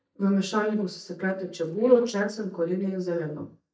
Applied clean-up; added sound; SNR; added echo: neural mask model DeepFilterNet 3.